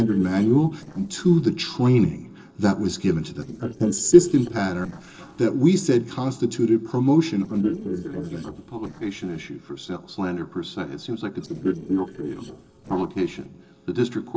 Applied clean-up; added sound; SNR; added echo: neural separator model SepFormer DNS4.